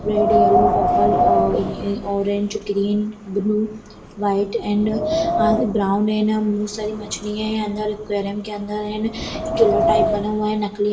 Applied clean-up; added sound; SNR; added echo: none; Wind; 2 dB; reverberation time 0.6 s.